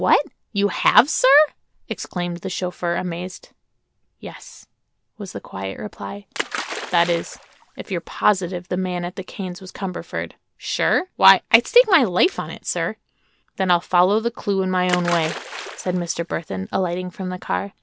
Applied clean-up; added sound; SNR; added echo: none; Splash, splatter; 11 dB; none.